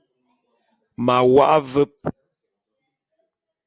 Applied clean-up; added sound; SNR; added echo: none; none; none; none.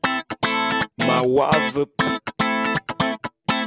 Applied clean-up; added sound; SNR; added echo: none; Guitar; -2 dB; none.